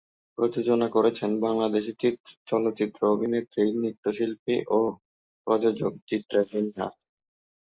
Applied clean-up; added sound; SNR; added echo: neural mask model Resemble Enhance denoiser.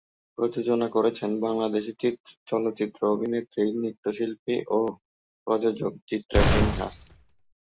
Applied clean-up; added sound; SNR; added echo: none; Glass; -3 dB; none.